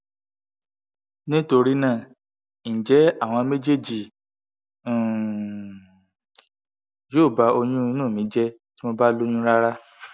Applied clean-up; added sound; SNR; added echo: none; none; none; none.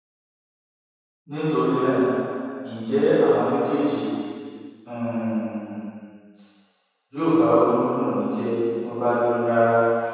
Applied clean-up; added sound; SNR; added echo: none; none; none; reverberation time 2.2 s.